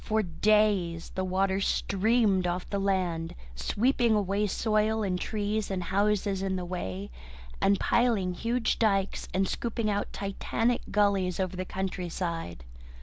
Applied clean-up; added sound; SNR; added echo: none; none; none; none.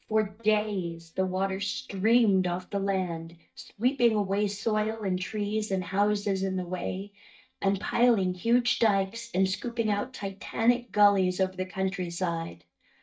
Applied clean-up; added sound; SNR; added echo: neural mask model DeepFilterNet 3.